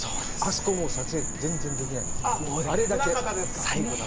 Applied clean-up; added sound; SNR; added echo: none; Insect; 2 dB; none.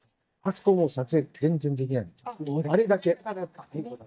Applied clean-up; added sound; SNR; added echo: neural mask model DeepFilterNet 3.